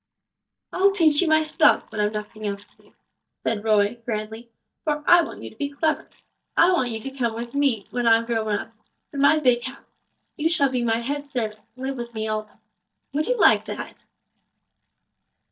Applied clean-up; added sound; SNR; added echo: neural mask model DeepFilterNet 3.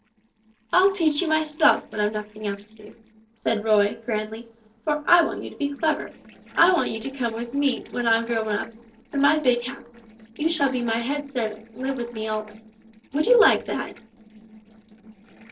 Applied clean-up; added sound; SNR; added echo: neural separator model SepFormer DNS4.